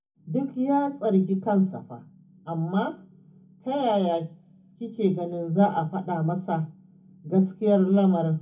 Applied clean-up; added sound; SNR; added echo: none; none; none; reverberation time 0.3 s.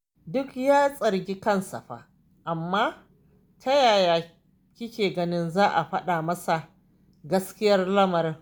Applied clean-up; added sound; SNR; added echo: none; none; none; none.